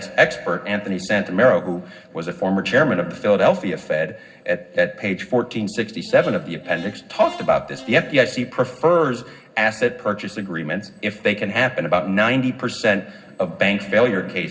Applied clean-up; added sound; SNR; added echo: none; Brass instrument; 20 dB; reverberation time 0.4 s.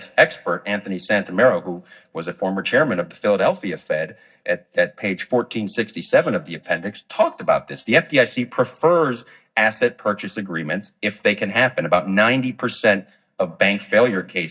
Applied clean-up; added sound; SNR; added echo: neural mask model DeepFilterNet 3.